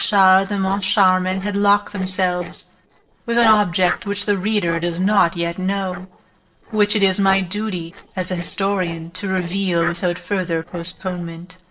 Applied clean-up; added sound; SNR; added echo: neural separator model SepFormer DNS4.